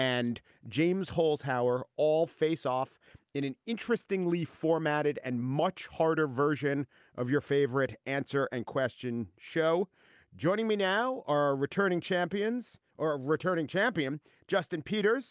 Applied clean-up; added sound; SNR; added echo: none; none; none; none.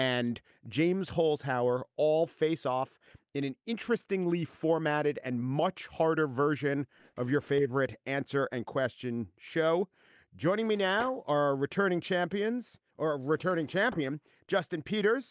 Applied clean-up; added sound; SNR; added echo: neural mask model DeepFilterNet 3.